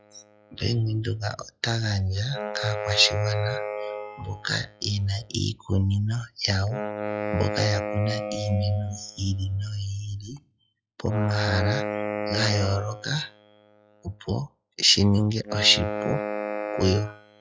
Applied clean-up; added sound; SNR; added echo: classical method log-MMSE.